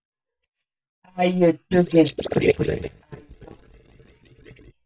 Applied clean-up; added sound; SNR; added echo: neural mask model DeepFilterNet 3.